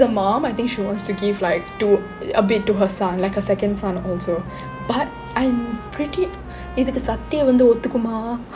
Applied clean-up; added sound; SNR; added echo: none; Trumpet; 19 dB; none.